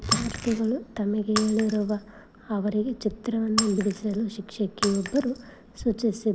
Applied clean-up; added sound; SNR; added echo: none; Shatter + Zipper (clothing); 7 dB; none.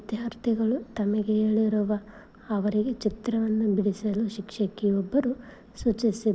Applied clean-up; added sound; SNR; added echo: none; none; none; none.